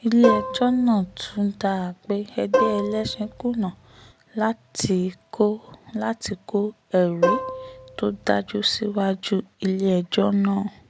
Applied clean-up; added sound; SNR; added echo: none; Plucked string instrument; 3 dB; none.